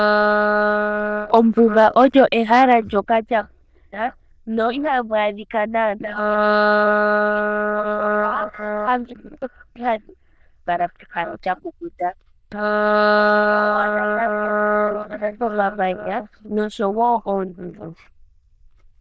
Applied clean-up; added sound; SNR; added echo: neural diffusion model UNIVERSE++.